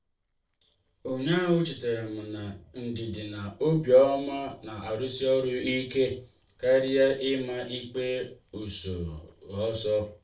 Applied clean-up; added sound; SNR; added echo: neural separator model SepFormer DNS4.